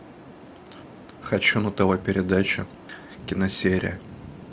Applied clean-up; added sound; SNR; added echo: none; none; none; none.